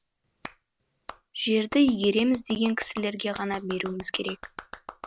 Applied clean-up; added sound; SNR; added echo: none; Clapping; 16 dB; none.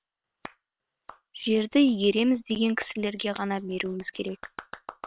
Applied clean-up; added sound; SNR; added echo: neural separator model SepFormer WHAM!.